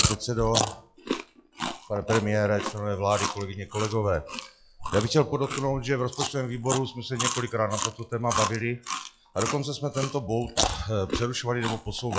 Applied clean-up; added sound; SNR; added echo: classical method log-MMSE.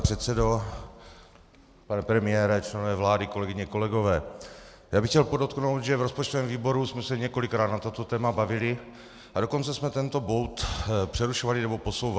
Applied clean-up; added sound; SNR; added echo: none; none; none; none.